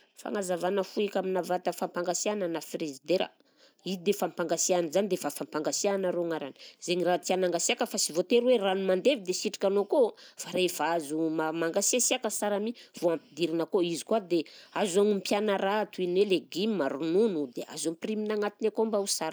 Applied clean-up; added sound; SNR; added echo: none; none; none; none.